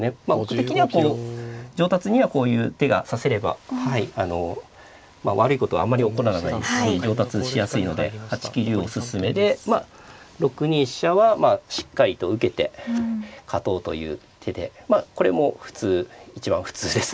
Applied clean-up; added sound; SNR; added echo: none; none; none; none.